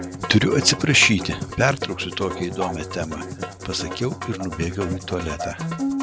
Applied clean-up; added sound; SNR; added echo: none; Musical instrument; 7 dB; none.